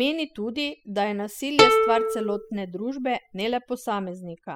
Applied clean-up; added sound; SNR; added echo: classical method spectral subtraction.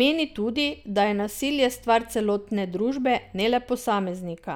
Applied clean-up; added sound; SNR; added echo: none; none; none; none.